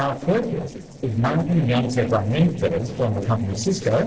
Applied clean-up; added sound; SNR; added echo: neural separator model SepFormer DNS4.